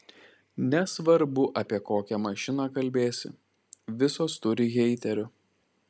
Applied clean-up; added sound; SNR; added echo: none; none; none; none.